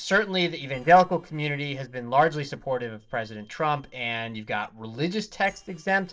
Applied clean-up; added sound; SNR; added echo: neural separator model SepFormer DNS4.